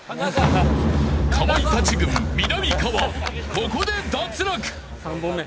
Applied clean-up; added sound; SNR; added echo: none; none; none; none.